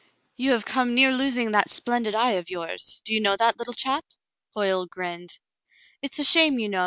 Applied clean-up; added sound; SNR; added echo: none; none; none; none.